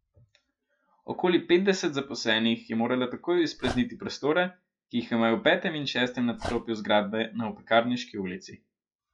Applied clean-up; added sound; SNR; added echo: classical method log-MMSE.